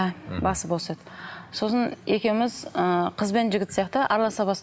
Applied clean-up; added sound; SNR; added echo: none; none; none; none.